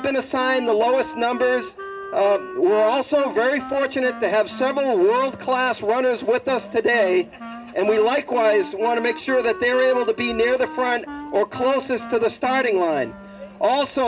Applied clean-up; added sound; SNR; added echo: none; Wind instrument, woodwind instrument; 15 dB; none.